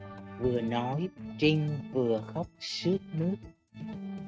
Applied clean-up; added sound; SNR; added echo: neural mask model RNNoise.